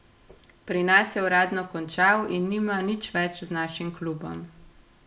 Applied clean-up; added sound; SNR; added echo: none; none; none; none.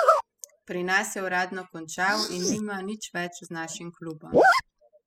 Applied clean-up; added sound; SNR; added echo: classical method spectral subtraction.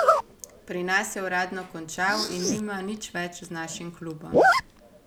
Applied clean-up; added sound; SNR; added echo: none; Zipper (clothing); -3 dB; none.